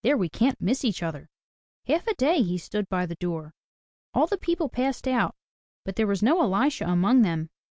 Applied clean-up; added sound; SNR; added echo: none; none; none; none.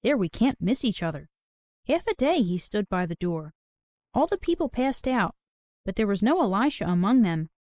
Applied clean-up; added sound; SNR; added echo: neural mask model Resemble Enhance denoiser.